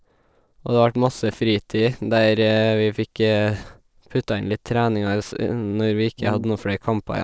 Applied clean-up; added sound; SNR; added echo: neural separator model SepFormer DNS4.